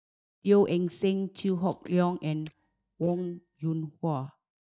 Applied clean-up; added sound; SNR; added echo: neural mask model DeepFilterNet 3.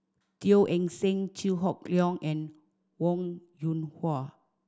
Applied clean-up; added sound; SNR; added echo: none; none; none; none.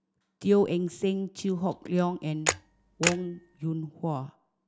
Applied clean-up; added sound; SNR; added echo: none; Camera; 4 dB; none.